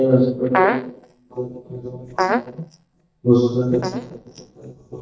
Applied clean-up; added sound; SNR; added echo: neural mask model DeepFilterNet 3.